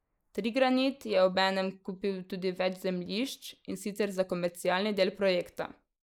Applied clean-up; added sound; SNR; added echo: neural mask model Resemble Enhance denoiser.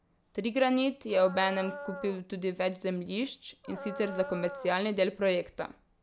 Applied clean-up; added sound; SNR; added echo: none; Dog; 11 dB; none.